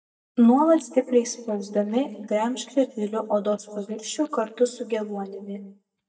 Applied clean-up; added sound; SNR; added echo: neural mask model DeepFilterNet 3.